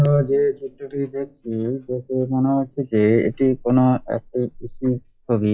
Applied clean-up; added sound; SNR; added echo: classical method log-MMSE.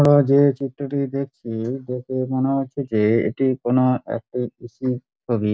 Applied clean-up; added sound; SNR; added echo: none; none; none; none.